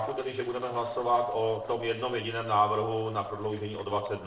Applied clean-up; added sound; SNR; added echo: neural separator model SepFormer DNS4.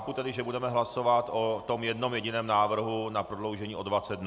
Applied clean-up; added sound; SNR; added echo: none; none; none; none.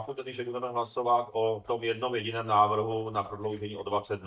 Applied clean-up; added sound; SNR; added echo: neural mask model DeepFilterNet 3.